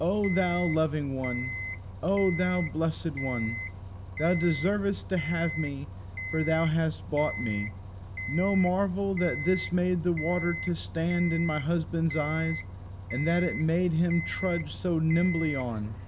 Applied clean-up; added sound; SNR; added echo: none; Bus + Alarm; 8 dB; none.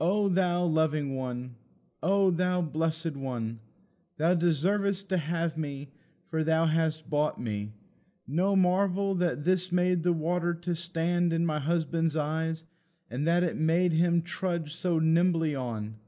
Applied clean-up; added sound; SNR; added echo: none; none; none; none.